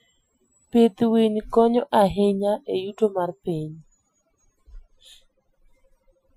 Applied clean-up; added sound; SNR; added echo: classical method Wiener filter.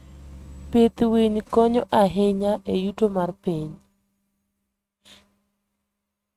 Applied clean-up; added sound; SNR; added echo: neural mask model RNNoise.